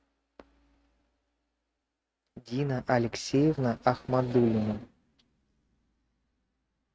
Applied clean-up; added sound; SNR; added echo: neural mask model RNNoise.